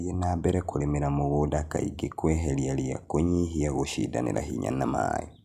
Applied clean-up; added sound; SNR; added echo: none; none; none; none.